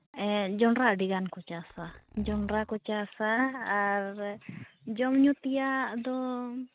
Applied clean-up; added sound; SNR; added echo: neural mask model RNNoise.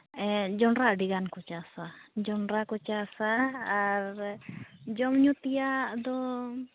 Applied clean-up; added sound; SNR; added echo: none; none; none; none.